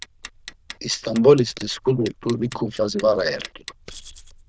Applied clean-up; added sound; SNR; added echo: neural diffusion model UNIVERSE++.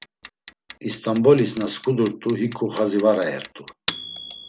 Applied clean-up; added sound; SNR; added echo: none; Clock; 14 dB; none.